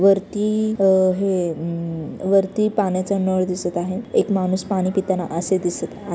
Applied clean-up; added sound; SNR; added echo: none; none; none; none.